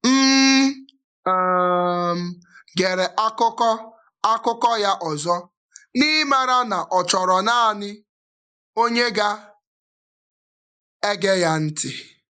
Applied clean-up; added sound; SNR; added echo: neural mask model Resemble Enhance denoiser.